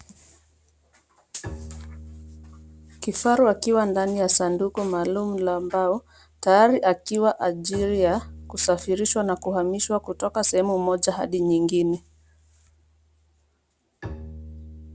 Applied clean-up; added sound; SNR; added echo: none; Bowed string instrument; 20 dB; none.